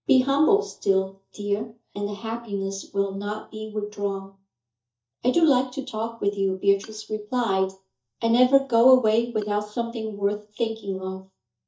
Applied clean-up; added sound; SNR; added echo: neural mask model DeepFilterNet 3.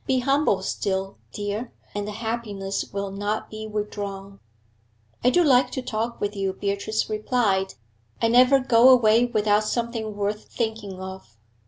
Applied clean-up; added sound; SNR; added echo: none; none; none; none.